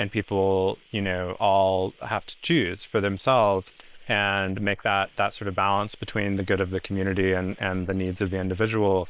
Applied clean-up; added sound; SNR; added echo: neural separator model SepFormer WHAM!.